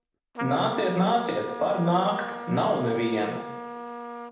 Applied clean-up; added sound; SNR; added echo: none; Trumpet; 9 dB; reverberation time 0.8 s.